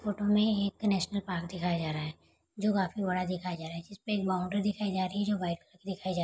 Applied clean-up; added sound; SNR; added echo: none; none; none; none.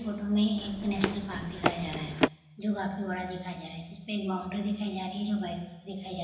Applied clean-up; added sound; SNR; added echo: none; Run; -1 dB; reverberation time 1.0 s.